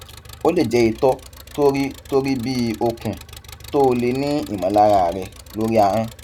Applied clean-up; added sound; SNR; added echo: none; Engine; 19 dB; none.